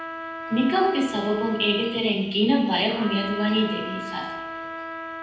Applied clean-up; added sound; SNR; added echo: none; Trumpet; 10 dB; reverberation time 0.9 s.